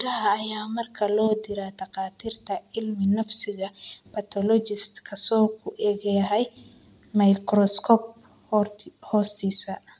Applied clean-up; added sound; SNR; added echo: none; none; none; none.